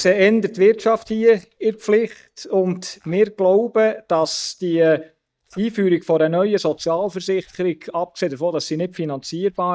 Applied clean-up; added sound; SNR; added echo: neural mask model DeepFilterNet 3.